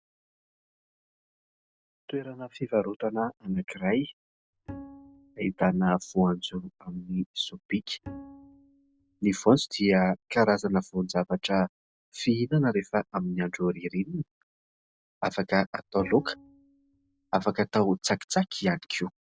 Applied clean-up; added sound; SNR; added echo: none; Bowed string instrument; 18 dB; none.